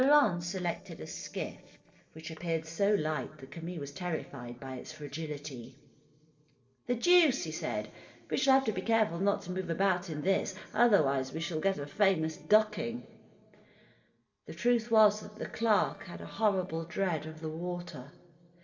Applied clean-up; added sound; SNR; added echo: neural separator model SepFormer DNS4.